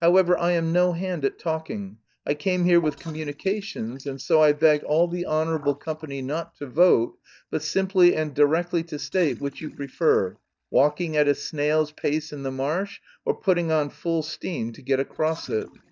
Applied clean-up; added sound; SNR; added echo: neural mask model DeepFilterNet 3.